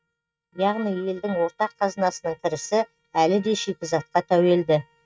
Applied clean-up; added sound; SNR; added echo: neural mask model RNNoise.